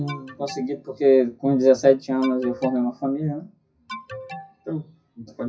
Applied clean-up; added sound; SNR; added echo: classical method WPE with log-MMSE.